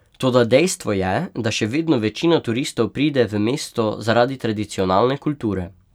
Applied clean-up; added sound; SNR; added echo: none; none; none; none.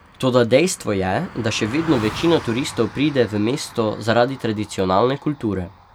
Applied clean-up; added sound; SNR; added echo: none; Car passing by; 17 dB; none.